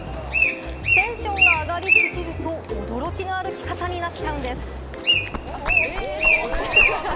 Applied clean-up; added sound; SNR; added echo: none; Bird; -4 dB; none.